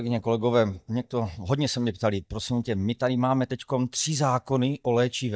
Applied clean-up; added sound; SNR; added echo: neural mask model DeepFilterNet 3.